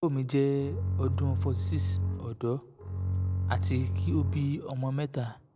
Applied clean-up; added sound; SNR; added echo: none; Bowed string instrument; -1 dB; none.